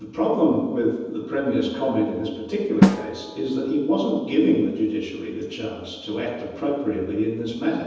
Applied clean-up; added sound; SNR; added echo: none; Drum; 3 dB; reverberation time 1.1 s.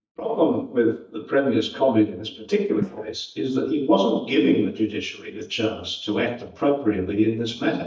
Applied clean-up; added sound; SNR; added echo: neural mask model DeepFilterNet 3.